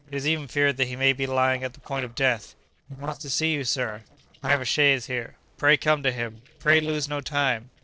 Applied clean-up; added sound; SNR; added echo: neural separator model SepFormer DNS4.